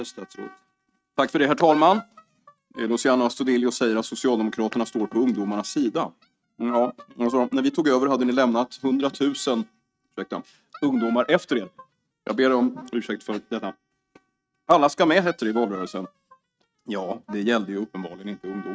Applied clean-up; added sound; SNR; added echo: neural mask model RNNoise.